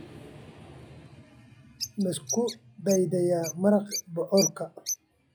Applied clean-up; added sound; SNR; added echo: classical method log-MMSE.